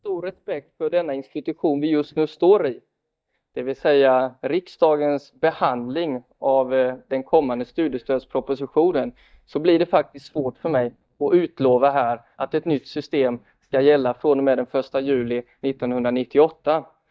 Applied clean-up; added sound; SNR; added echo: neural mask model DeepFilterNet 3.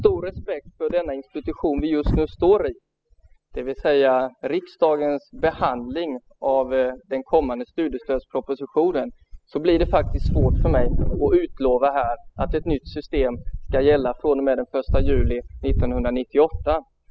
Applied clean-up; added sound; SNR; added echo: classical method spectral subtraction.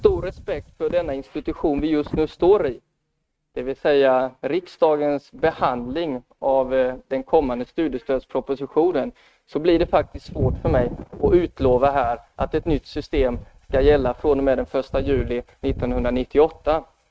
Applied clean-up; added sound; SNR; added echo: neural mask model RNNoise.